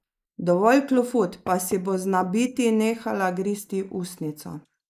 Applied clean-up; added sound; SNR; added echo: neural mask model Resemble Enhance denoiser.